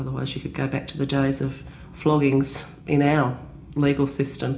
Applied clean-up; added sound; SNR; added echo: none; none; none; reverberation time 0.4 s.